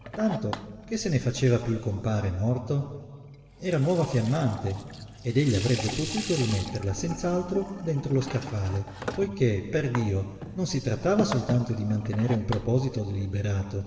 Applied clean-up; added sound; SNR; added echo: none; Sink (filling or washing) / Water tap, faucet; 13 dB; reverberation time 2.1 s.